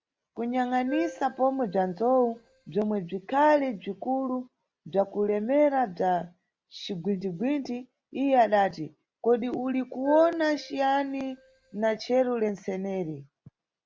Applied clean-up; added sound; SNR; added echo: none; Keyboard (musical); 16 dB; none.